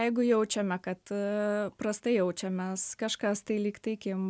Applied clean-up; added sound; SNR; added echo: none; none; none; none.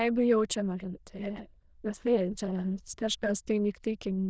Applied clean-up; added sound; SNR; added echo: neural diffusion model UNIVERSE++.